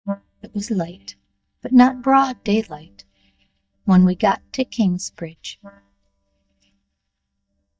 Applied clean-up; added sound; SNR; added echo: neural mask model DeepFilterNet 3.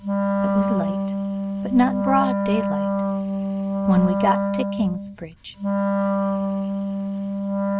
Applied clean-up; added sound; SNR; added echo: none; Wind instrument, woodwind instrument; -3 dB; none.